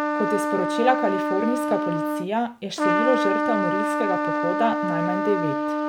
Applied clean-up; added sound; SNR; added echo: none; Trumpet; -2 dB; none.